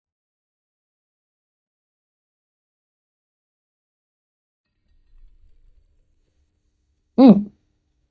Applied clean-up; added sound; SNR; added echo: neural mask model DeepFilterNet 3.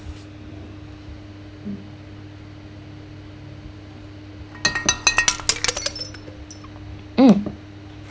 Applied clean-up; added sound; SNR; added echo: none; Shatter; -2 dB; none.